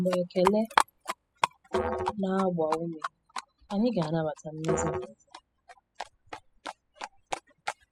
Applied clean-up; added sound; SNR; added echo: classical method spectral subtraction.